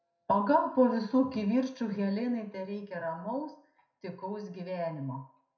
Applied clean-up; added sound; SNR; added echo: none; none; none; reverberation time 0.5 s.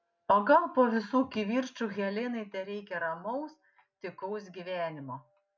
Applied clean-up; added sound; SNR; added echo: none; none; none; none.